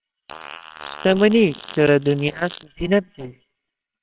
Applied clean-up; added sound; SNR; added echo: neural separator model SepFormer WHAMR!.